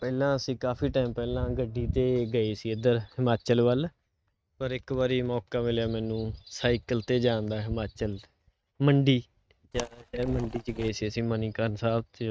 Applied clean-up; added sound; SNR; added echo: neural mask model RNNoise.